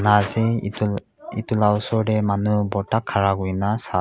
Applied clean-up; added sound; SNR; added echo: none; none; none; none.